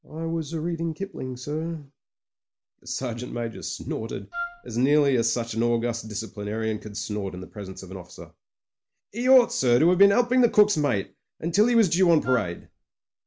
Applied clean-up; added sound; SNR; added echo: none; Wind instrument, woodwind instrument; 10 dB; none.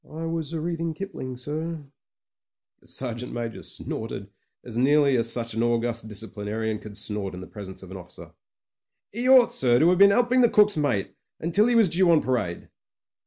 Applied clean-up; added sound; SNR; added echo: none; none; none; none.